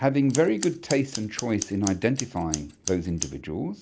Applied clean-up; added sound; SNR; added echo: none; Scissors; 11 dB; none.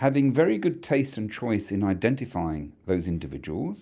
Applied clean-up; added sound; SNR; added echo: none; none; none; none.